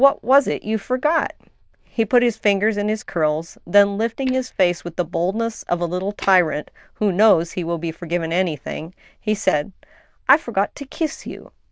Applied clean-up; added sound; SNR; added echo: neural diffusion model UNIVERSE++.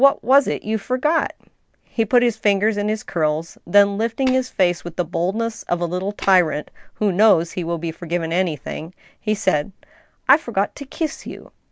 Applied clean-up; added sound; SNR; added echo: none; Tap; 18 dB; none.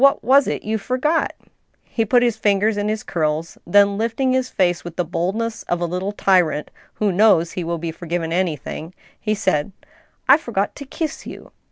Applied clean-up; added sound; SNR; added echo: none; none; none; none.